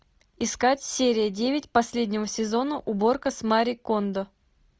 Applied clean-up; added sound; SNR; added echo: none; none; none; none.